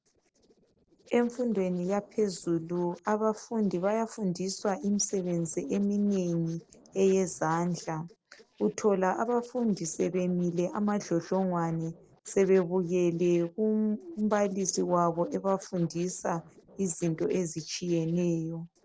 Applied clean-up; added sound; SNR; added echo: neural separator model SepFormer DNS4.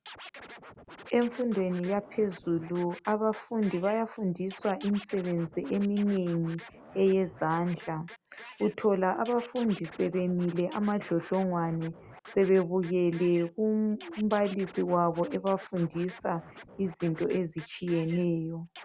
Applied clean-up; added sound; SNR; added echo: none; Scratching (performance technique); 20 dB; none.